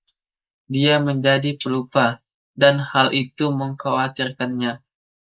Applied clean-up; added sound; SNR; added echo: neural mask model Resemble Enhance denoiser.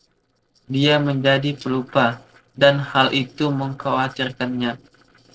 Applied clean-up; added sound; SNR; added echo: neural separator model SepFormer DNS4.